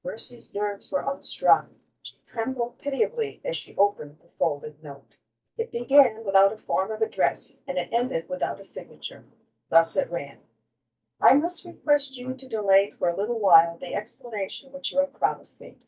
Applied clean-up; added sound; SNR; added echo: neural mask model DeepFilterNet 3.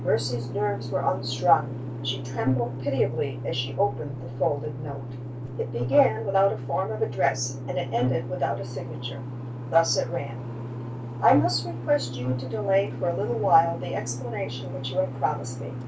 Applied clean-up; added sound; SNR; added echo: none; Boat, Water vehicle; 14 dB; reverberation time 0.2 s.